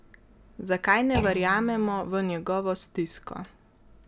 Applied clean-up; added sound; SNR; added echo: none; Thump, thud; 11 dB; none.